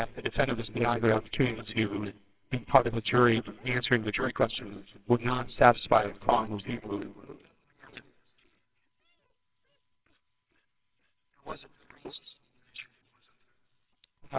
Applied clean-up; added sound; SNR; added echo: neural separator model SepFormer WHAMR!.